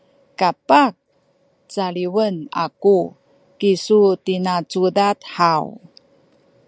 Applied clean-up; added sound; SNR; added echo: none; none; none; none.